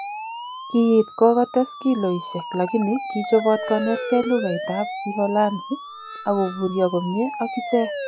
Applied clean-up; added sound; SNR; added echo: classical method log-MMSE.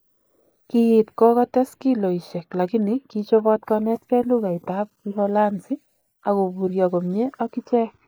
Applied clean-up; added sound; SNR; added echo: neural mask model Resemble Enhance denoiser.